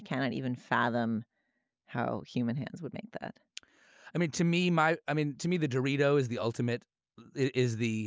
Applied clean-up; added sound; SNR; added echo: none; none; none; none.